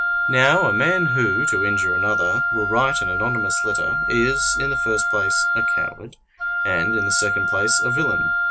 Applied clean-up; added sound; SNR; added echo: none; Wind instrument, woodwind instrument; -4 dB; none.